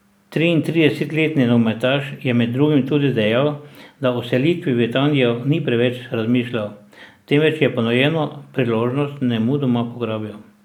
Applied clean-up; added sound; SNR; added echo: none; none; none; none.